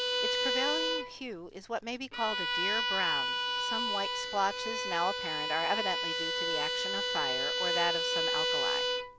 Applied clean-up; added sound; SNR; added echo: none; Bowed string instrument; -4 dB; none.